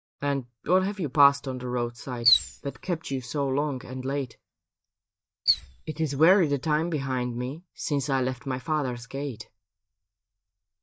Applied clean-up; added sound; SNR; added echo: neural mask model DeepFilterNet 3.